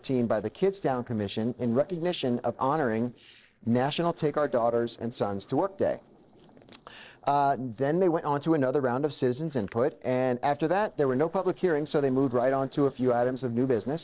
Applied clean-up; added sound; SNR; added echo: neural separator model SepFormer DNS4.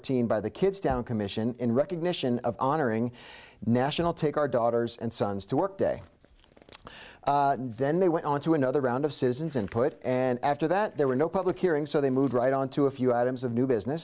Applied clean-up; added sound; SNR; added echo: none; none; none; none.